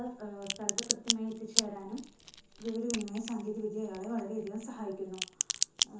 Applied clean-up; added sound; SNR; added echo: none; Crack; -1 dB; reverberation time 0.6 s.